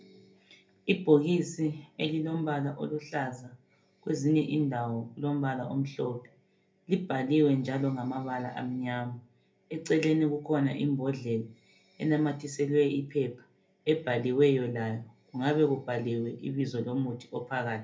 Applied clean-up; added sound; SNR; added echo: none; none; none; reverberation time 0.3 s.